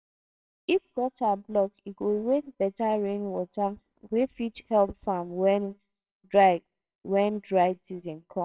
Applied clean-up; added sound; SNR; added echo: neural separator model SepFormer WHAMR!.